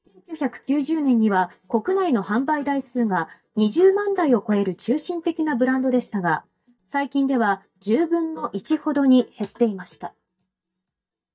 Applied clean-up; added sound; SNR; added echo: neural mask model DeepFilterNet 3.